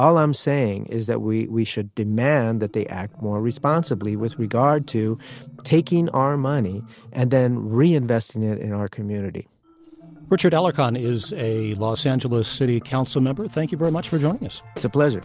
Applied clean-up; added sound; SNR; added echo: neural separator model SepFormer DNS4.